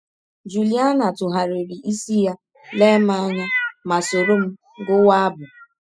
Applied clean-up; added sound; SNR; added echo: classical method spectral subtraction.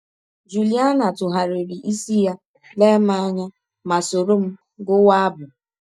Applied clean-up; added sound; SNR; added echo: neural mask model DeepFilterNet 3.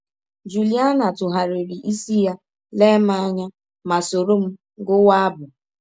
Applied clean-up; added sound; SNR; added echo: none; none; none; none.